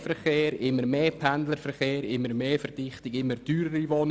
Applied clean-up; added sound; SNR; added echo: none; none; none; none.